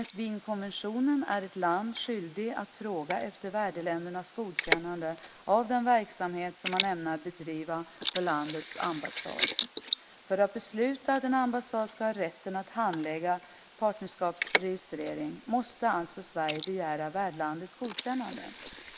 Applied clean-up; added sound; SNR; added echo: neural mask model Resemble Enhance denoiser.